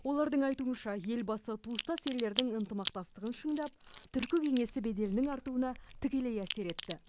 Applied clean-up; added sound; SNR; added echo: none; Crack; 3 dB; none.